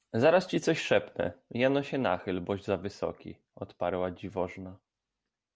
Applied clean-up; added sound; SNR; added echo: none; none; none; none.